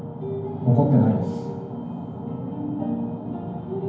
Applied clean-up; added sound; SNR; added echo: none; none; none; reverberation time 0.9 s.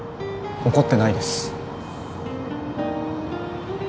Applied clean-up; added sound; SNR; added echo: none; none; none; none.